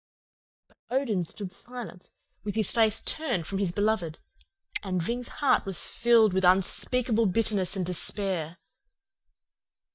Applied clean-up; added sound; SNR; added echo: neural mask model DeepFilterNet 3.